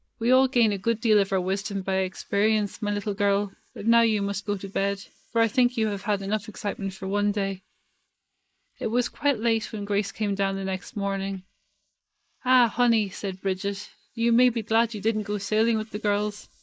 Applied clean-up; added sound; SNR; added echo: neural mask model Resemble Enhance denoiser.